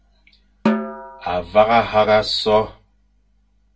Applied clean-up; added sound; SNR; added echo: none; Snare drum; 7 dB; reverberation time 0.2 s.